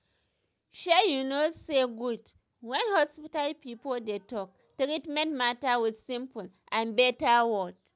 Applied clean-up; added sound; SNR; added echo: none; none; none; none.